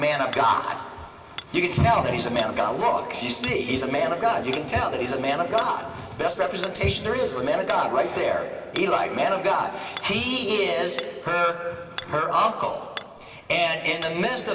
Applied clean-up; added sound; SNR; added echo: none; Hammer; 18 dB; reverberation time 2.6 s.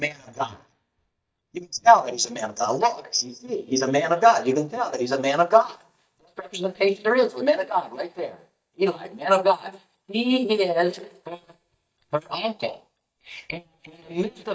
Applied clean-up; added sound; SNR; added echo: neural mask model DeepFilterNet 3.